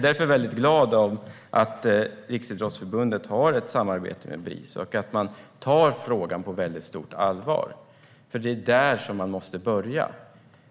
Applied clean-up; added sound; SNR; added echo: none; none; none; none.